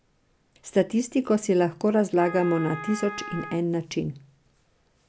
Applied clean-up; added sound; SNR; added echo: none; Wind instrument, woodwind instrument; 13 dB; none.